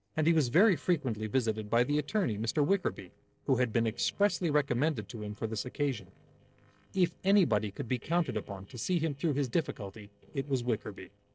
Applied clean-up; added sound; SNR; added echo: neural separator model SepFormer DNS4.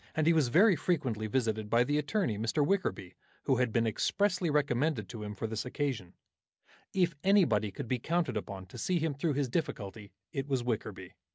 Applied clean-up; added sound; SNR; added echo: none; none; none; none.